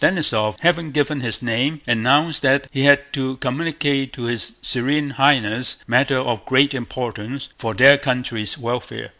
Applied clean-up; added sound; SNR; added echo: none; none; none; none.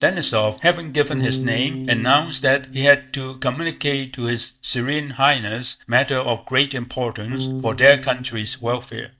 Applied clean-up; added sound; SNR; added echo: neural mask model DeepFilterNet 3.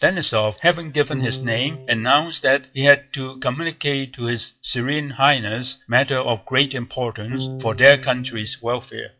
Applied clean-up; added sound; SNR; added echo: classical method WPE with log-MMSE.